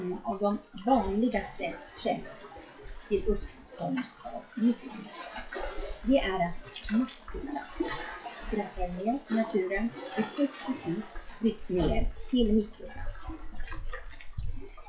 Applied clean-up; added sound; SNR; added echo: classical method WPE with log-MMSE.